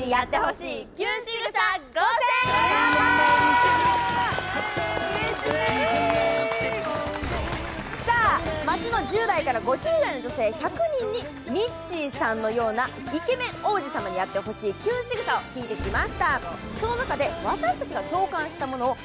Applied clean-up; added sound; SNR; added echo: none; Explosion; 18 dB; none.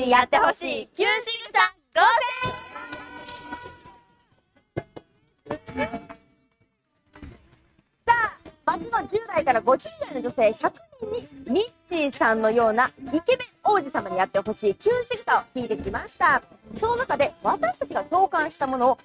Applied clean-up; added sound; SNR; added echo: neural mask model RNNoise.